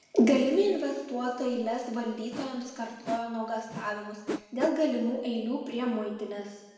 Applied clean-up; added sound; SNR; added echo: none; Whoosh, swoosh, swish; 11 dB; reverberation time 1.2 s.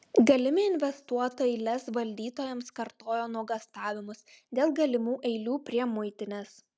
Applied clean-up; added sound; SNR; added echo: none; none; none; none.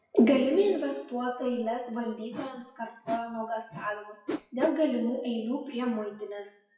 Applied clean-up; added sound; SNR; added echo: classical method WPE with log-MMSE.